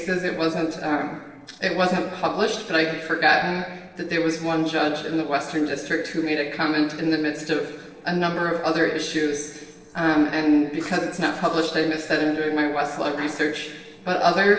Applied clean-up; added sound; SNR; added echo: neural separator model SepFormer DNS4.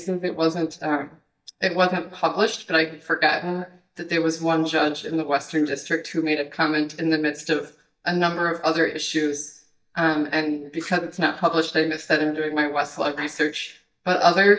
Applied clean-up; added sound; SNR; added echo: neural mask model DeepFilterNet 3.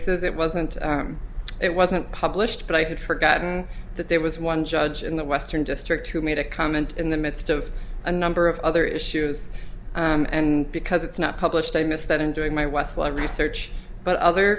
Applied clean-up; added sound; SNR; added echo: none; none; none; none.